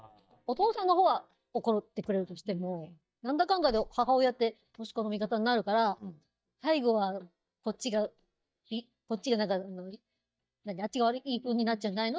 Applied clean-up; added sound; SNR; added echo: neural mask model DeepFilterNet 3.